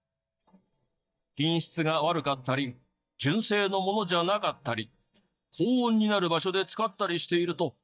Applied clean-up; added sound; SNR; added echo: neural mask model DeepFilterNet 3.